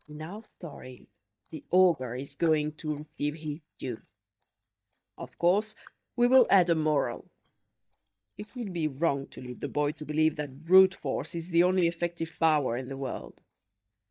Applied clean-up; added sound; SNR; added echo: neural mask model DeepFilterNet 3.